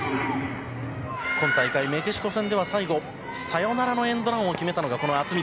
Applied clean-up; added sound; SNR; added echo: none; none; none; none.